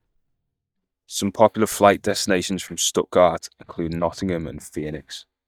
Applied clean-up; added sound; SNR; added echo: neural mask model DeepFilterNet 3.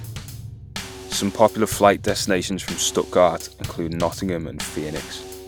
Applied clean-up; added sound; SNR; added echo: none; Bass drum / Snare drum / Drum kit; 12 dB; none.